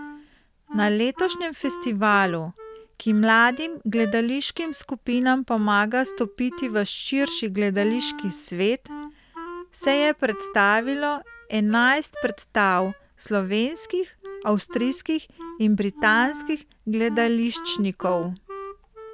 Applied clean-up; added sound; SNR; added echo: none; Wind instrument, woodwind instrument; 16 dB; none.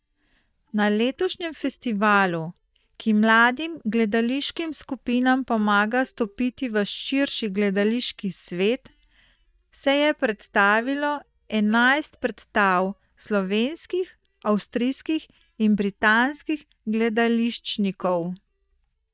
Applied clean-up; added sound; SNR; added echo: neural mask model DeepFilterNet 3.